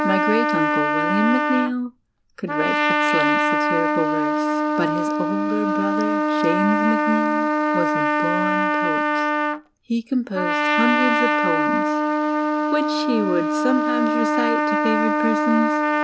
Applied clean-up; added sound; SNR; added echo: none; Trumpet; -5 dB; none.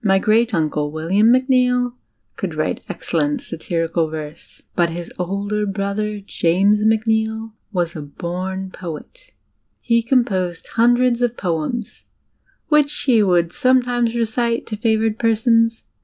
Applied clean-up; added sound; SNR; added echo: none; none; none; none.